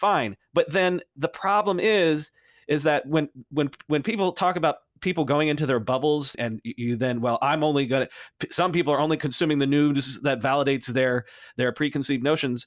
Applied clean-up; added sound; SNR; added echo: none; none; none; none.